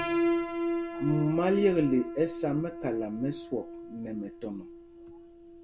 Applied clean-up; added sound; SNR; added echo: none; Piano; 4 dB; none.